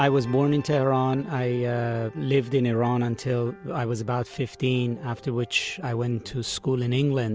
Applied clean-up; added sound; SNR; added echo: none; none; none; none.